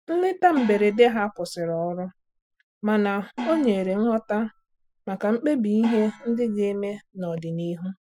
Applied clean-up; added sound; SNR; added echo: classical method Wiener filter.